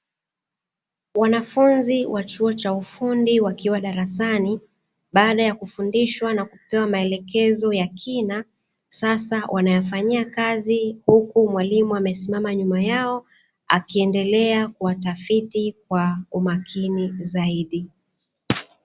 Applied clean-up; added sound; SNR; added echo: none; none; none; none.